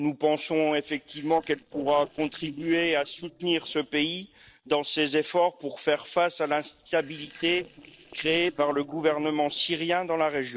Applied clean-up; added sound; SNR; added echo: neural separator model SepFormer DNS4.